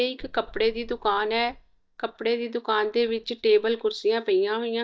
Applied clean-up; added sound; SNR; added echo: neural mask model DeepFilterNet 3.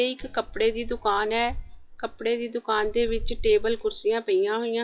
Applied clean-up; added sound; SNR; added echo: classical method WPE with log-MMSE.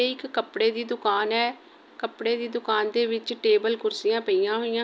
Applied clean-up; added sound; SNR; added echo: none; none; none; none.